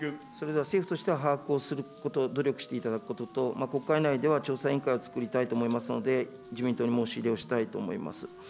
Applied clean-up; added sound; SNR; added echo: none; Siren; 20 dB; none.